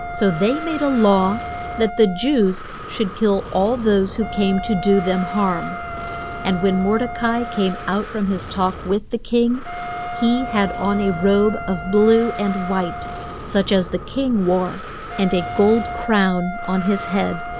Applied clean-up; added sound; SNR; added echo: none; Wind instrument, woodwind instrument + Breathing; 9 dB; none.